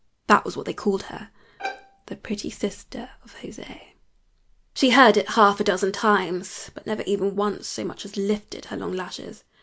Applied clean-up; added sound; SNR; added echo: none; Bowed string instrument; 13 dB; none.